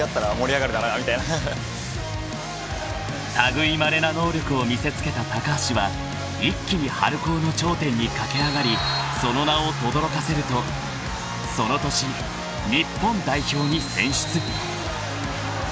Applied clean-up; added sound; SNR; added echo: none; none; none; none.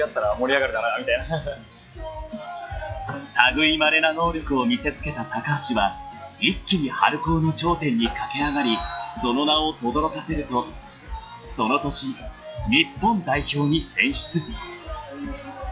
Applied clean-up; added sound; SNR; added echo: classical method log-MMSE.